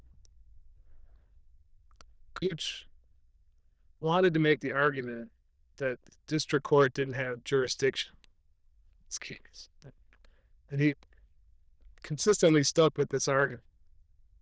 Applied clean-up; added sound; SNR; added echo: neural diffusion model UNIVERSE++.